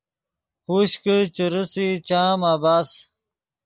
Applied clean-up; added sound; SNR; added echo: none; none; none; none.